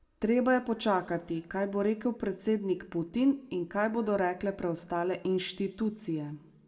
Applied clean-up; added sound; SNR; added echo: none; none; none; reverberation time 0.8 s.